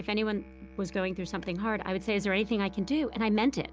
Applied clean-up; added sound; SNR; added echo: none; Musical instrument; 18 dB; none.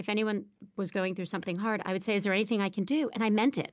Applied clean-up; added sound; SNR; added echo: none; none; none; none.